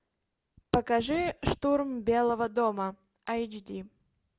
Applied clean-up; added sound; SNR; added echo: none; none; none; none.